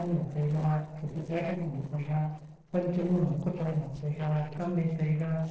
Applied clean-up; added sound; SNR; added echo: neural separator model SepFormer DNS4.